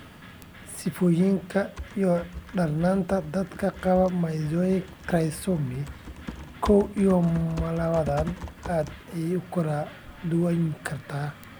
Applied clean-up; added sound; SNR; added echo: none; Typing; 15 dB; none.